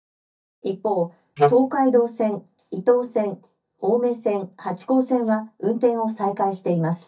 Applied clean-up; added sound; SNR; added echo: neural mask model DeepFilterNet 3.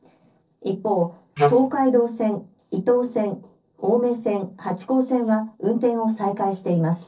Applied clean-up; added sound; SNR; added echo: neural separator model SepFormer DNS4.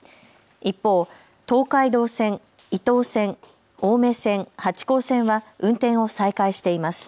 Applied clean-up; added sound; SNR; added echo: none; none; none; none.